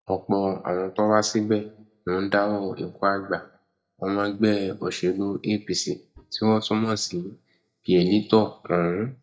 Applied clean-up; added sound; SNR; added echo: neural mask model DeepFilterNet 3.